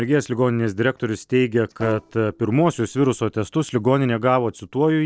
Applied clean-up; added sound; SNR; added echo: neural separator model SepFormer DNS4.